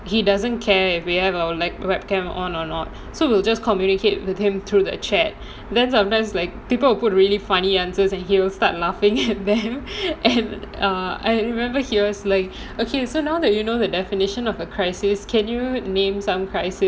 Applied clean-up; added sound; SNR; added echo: none; none; none; none.